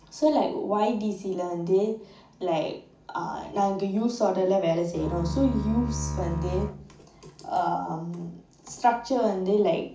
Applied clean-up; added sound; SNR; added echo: none; Bowed string instrument; 5 dB; reverberation time 0.4 s.